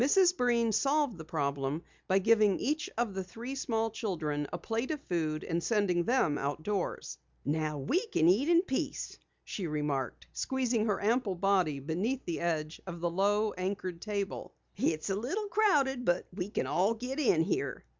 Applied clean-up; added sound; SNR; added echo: none; none; none; none.